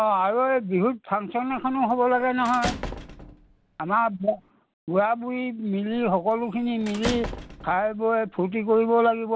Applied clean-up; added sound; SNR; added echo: none; Squeak / Slam / Human group actions; 15 dB; none.